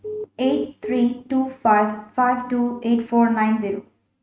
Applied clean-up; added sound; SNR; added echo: neural mask model RNNoise.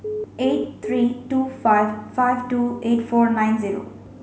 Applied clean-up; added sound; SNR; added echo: none; Telephone; 9 dB; none.